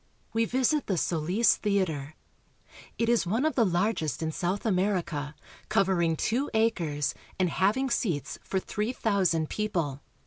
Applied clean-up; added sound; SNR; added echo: none; none; none; none.